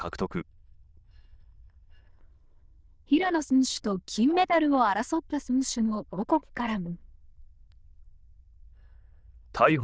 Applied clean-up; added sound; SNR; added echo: neural diffusion model UNIVERSE++.